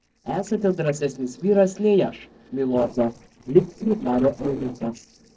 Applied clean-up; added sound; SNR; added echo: neural separator model SepFormer DNS4.